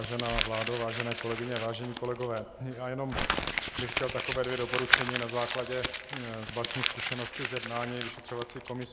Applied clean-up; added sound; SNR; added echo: none; Crumpling, crinkling; 0 dB; none.